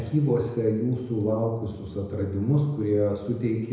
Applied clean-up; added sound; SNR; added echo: none; none; none; reverberation time 1.0 s.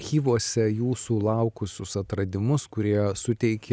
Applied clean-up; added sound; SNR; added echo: none; none; none; none.